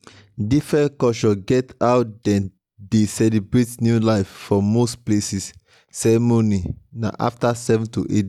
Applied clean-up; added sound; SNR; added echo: none; none; none; none.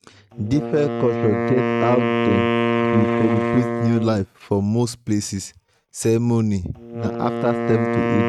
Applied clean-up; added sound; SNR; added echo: neural mask model RNNoise.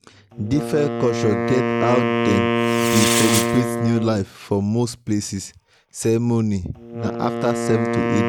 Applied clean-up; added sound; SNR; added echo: none; Wind instrument, woodwind instrument + Fireworks; 1 dB; none.